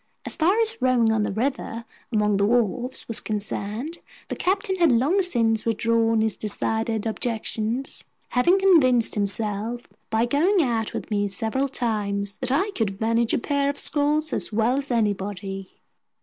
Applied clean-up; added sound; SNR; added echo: none; none; none; none.